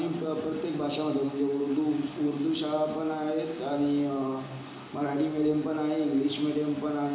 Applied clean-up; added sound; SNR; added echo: none; none; none; reverberation time 1.0 s.